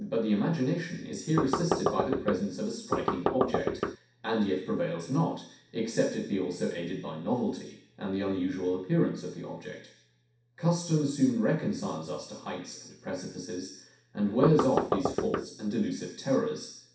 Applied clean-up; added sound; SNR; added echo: none; Knock; 0 dB; reverberation time 0.6 s.